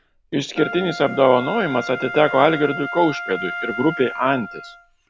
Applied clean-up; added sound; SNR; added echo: none; Wind instrument, woodwind instrument; 10 dB; none.